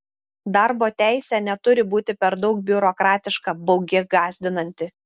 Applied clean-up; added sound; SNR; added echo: neural mask model Resemble Enhance denoiser.